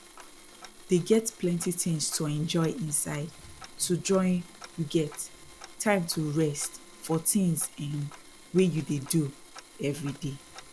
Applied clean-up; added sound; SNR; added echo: none; Tick-tock + Domestic sounds, home sounds; 19 dB; none.